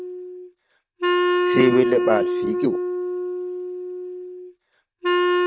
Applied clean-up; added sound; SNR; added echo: neural mask model RNNoise.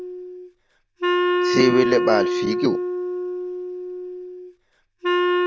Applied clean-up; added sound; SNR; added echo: none; Wind instrument, woodwind instrument; -2 dB; none.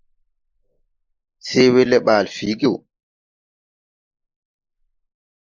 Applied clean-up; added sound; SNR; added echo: neural mask model Resemble Enhance denoiser.